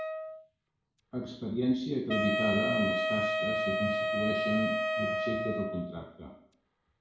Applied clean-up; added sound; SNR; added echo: none; Wind instrument, woodwind instrument; -2 dB; reverberation time 0.5 s.